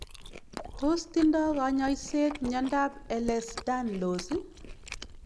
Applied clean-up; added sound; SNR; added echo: none; Chewing, mastication; 13 dB; none.